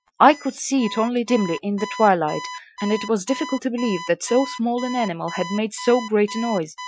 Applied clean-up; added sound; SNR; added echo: classical method Wiener filter.